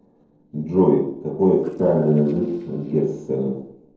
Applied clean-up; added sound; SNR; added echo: neural separator model SepFormer DNS4.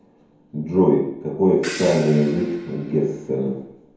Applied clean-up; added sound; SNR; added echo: none; Crash cymbal; 16 dB; reverberation time 0.9 s.